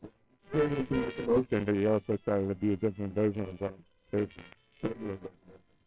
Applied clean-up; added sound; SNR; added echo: neural separator model SepFormer WHAMR!.